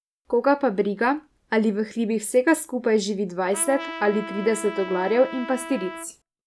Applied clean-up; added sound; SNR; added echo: none; Trumpet; 12 dB; none.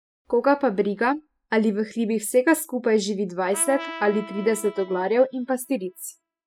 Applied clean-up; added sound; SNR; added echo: classical method spectral subtraction.